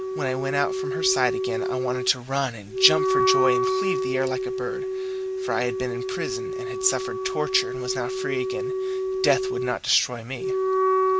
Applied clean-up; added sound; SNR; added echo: none; Wind instrument, woodwind instrument; -2 dB; none.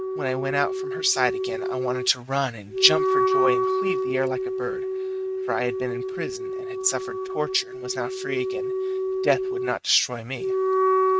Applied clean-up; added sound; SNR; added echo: neural mask model RNNoise.